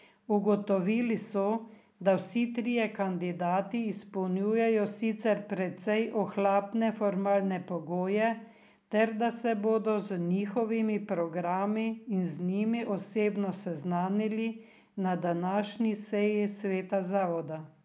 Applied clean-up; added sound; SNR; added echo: none; none; none; none.